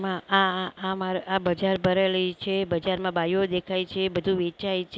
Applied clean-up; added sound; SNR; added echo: none; none; none; none.